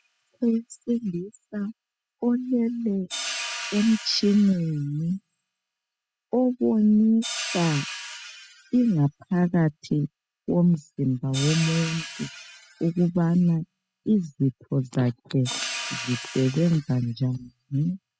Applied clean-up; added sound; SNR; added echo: classical method spectral subtraction.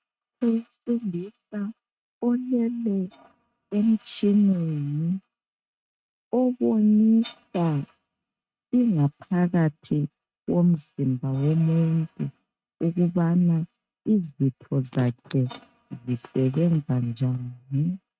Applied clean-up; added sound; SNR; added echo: neural mask model RNNoise.